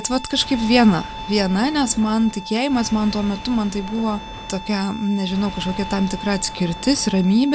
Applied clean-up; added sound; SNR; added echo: none; Engine / Car + Bowed string instrument; 13 dB; none.